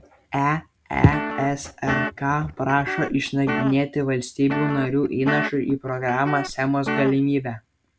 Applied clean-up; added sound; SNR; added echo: none; Guitar; 6 dB; none.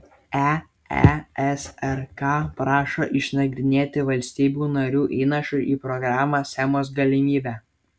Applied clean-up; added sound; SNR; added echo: none; none; none; none.